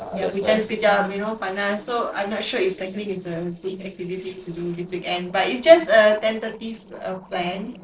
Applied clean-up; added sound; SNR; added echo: neural separator model SepFormer DNS4.